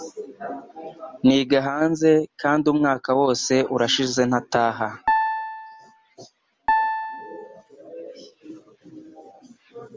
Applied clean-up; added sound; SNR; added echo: none; Piano; 2 dB; none.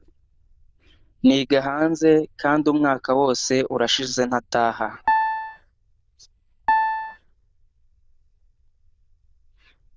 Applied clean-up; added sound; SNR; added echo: neural diffusion model UNIVERSE++.